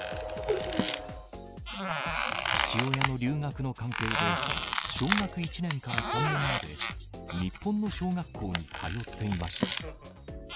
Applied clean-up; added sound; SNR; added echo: none; Squeak; -1 dB; none.